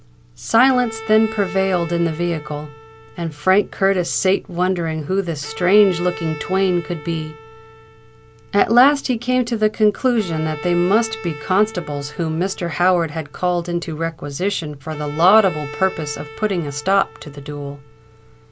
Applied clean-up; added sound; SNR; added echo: none; Bowed string instrument; 16 dB; none.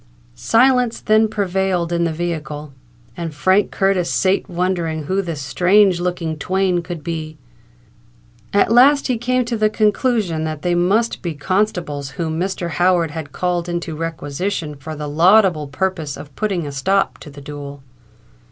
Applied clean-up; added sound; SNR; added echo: none; none; none; none.